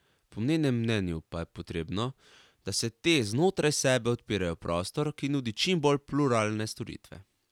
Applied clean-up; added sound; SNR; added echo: none; none; none; none.